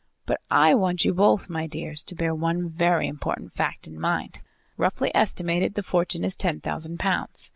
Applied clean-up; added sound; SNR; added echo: none; none; none; none.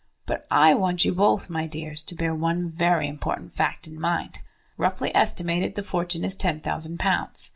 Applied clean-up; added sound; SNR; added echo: none; none; none; reverberation time 0.2 s.